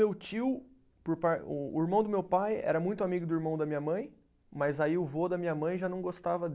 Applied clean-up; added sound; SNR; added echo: none; none; none; none.